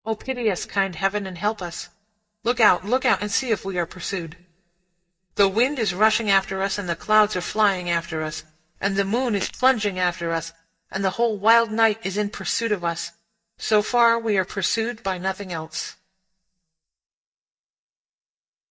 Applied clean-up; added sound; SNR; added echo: neural mask model DeepFilterNet 3.